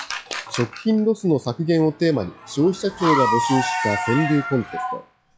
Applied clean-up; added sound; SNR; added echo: classical method log-MMSE.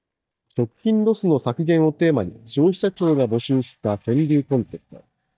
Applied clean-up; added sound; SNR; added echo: neural mask model DeepFilterNet 3.